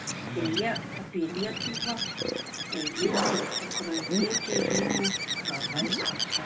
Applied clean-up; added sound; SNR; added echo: none; Bird; -3 dB; reverberation time 0.2 s.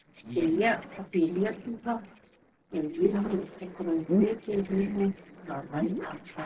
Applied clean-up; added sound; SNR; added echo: neural separator model SepFormer DNS4.